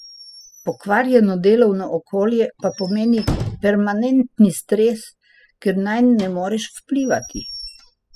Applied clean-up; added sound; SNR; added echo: classical method spectral subtraction.